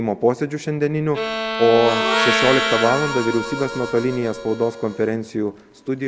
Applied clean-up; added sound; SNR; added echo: none; Bowed string instrument + Harmonica; 3 dB; none.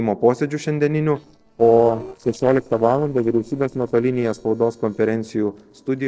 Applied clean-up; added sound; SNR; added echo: neural separator model SepFormer DNS4.